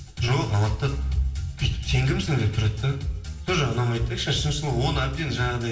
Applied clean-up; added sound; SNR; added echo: none; none; none; reverberation time 0.7 s.